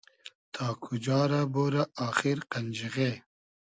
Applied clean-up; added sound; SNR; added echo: none; none; none; none.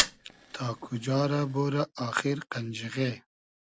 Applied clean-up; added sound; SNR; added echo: none; Fire; 8 dB; none.